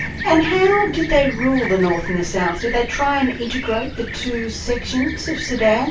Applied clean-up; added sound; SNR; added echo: none; Fixed-wing aircraft, airplane; 9 dB; reverberation time 0.2 s.